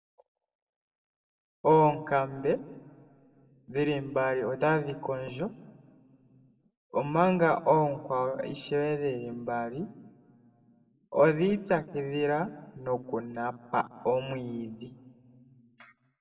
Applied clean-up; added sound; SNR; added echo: none; none; none; reverberation time 1.0 s.